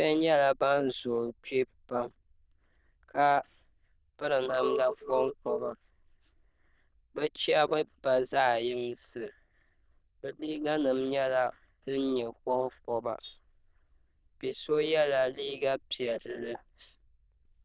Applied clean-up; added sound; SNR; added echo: neural diffusion model UNIVERSE++.